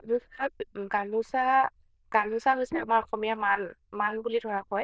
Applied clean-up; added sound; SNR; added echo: neural diffusion model UNIVERSE++.